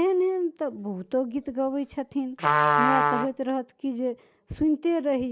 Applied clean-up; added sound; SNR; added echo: none; Trumpet; 0 dB; none.